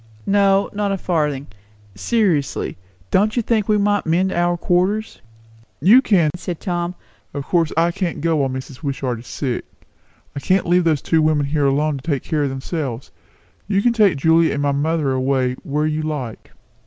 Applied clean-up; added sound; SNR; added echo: none; none; none; none.